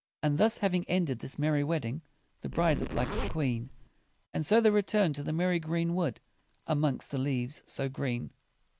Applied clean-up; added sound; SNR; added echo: none; Zipper (clothing); 5 dB; none.